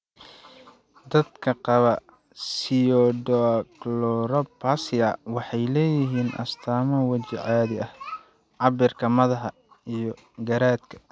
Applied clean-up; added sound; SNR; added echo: none; none; none; none.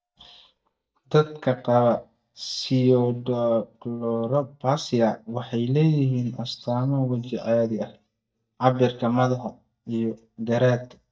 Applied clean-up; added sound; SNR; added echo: neural mask model DeepFilterNet 3.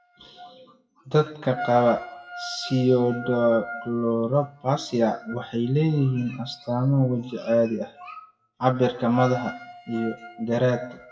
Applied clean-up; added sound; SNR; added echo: classical method WPE with log-MMSE.